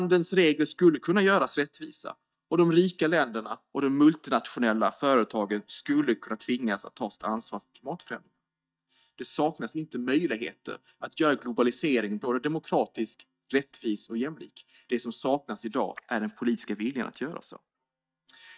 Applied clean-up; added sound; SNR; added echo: neural mask model DeepFilterNet 3.